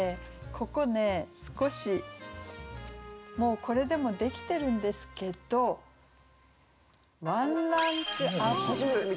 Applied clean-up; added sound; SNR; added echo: none; none; none; none.